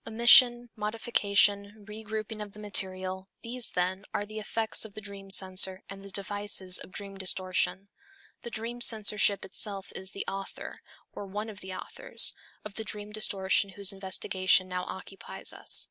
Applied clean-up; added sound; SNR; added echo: none; none; none; none.